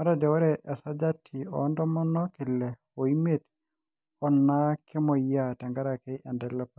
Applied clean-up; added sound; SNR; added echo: none; none; none; none.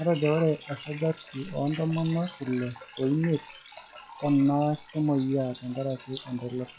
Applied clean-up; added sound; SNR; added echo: classical method log-MMSE.